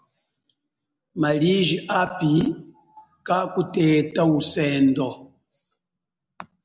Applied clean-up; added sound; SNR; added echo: none; none; none; none.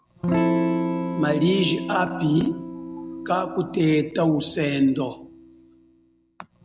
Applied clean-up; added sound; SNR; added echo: none; Electric guitar / Strum; 4 dB; none.